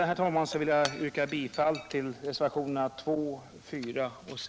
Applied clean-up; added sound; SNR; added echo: none; Shatter / Crushing; 18 dB; none.